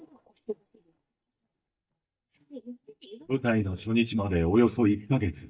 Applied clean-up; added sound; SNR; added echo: neural mask model DeepFilterNet 3.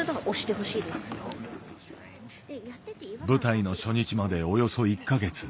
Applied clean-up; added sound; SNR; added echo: none; none; none; none.